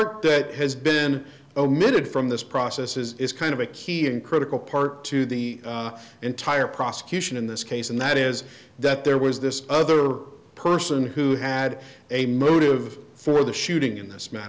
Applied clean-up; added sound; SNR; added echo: none; none; none; none.